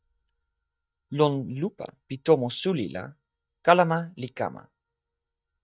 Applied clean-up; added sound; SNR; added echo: neural mask model DeepFilterNet 3.